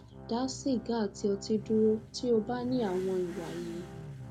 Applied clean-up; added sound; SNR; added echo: none; Motorcycle / Accelerating, revving, vroom + Organ; 13 dB; none.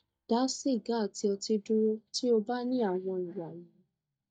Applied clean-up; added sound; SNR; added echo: neural mask model DeepFilterNet 3.